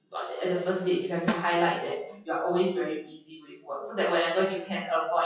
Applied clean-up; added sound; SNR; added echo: classical method WPE with log-MMSE.